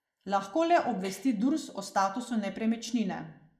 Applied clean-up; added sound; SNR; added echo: neural mask model Resemble Enhance denoiser.